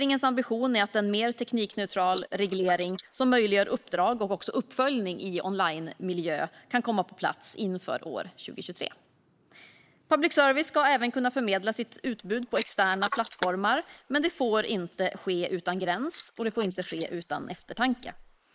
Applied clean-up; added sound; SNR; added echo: neural mask model Resemble Enhance denoiser.